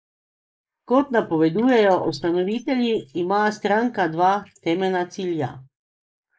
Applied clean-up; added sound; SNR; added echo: neural mask model Resemble Enhance denoiser.